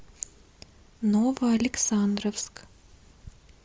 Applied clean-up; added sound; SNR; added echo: none; none; none; none.